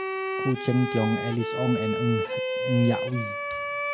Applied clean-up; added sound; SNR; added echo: none; Bowed string instrument; 2 dB; none.